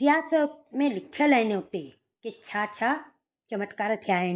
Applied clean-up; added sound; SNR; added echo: neural mask model Resemble Enhance denoiser.